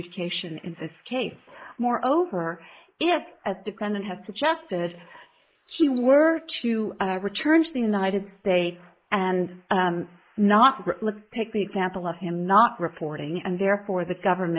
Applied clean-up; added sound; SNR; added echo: neural mask model Resemble Enhance denoiser.